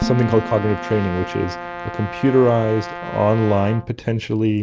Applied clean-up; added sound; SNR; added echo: none; Dishes, pots, and pans + Brass instrument; 10 dB; none.